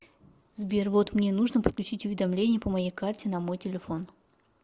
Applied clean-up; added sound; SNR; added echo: none; none; none; none.